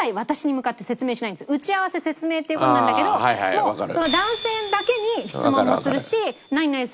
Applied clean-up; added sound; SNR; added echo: none; none; none; none.